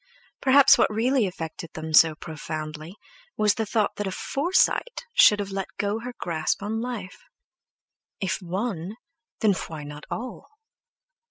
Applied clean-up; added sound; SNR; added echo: none; none; none; none.